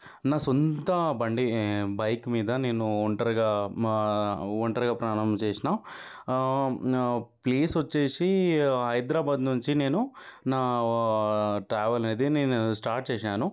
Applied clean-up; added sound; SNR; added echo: none; none; none; none.